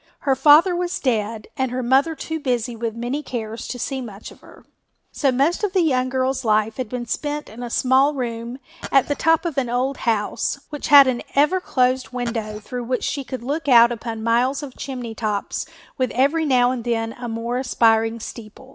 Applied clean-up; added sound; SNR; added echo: none; Glass; 14 dB; none.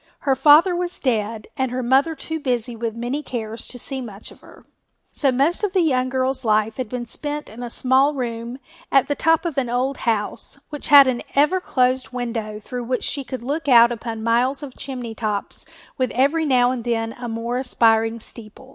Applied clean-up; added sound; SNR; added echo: none; none; none; none.